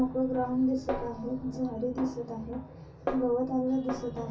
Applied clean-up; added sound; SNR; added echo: none; Snare drum; 10 dB; reverberation time 0.3 s.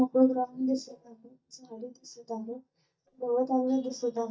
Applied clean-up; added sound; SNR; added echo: neural mask model DeepFilterNet 3.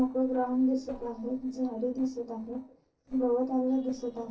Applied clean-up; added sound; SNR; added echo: neural separator model SepFormer DNS4.